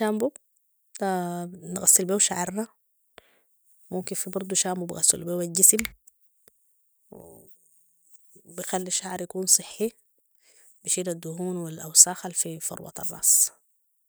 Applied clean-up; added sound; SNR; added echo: neural mask model DeepFilterNet 3.